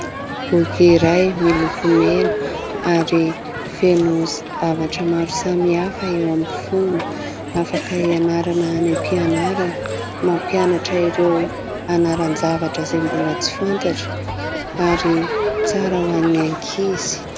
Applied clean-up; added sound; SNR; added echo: none; Crowd; 6 dB; none.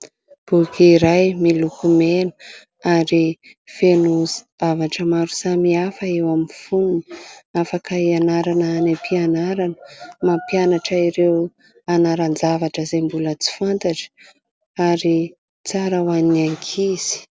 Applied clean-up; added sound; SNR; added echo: none; none; none; none.